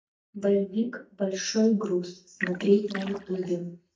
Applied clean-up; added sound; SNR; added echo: neural mask model DeepFilterNet 3.